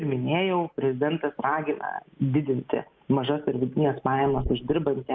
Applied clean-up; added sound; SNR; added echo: neural mask model Resemble Enhance denoiser.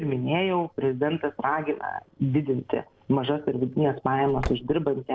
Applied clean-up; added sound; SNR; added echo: neural separator model SepFormer DNS4.